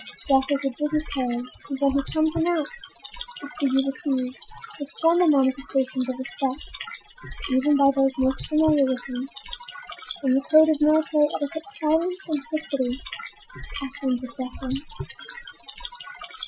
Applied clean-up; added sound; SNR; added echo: classical method Wiener filter.